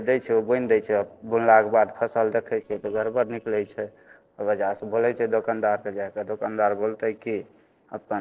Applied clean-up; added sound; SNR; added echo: neural separator model SepFormer DNS4.